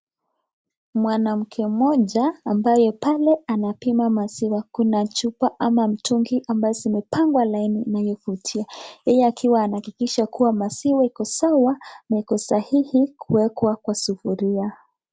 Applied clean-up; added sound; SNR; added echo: none; none; none; none.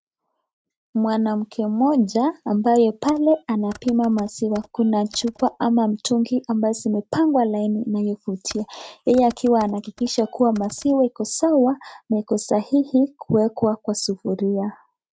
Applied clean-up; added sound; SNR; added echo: neural mask model RNNoise.